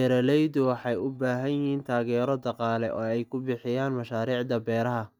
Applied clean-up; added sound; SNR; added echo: neural mask model DeepFilterNet 3.